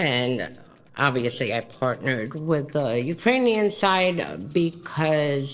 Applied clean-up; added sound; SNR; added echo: neural separator model SepFormer DNS4.